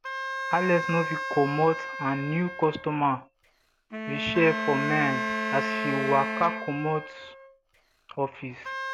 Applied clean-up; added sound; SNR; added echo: none; Wind instrument, woodwind instrument + Wind instrument, woodwind instrument; 5 dB; none.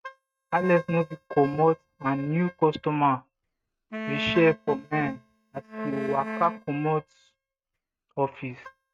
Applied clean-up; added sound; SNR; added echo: neural mask model RNNoise.